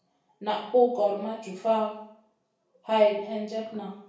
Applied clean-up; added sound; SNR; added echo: none; none; none; reverberation time 0.6 s.